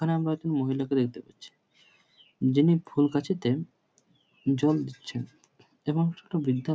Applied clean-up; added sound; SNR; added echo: none; none; none; none.